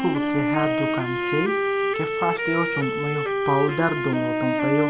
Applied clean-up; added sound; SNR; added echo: none; Wind instrument, woodwind instrument; -2 dB; none.